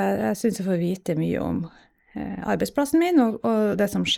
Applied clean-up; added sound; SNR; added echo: neural mask model Resemble Enhance denoiser.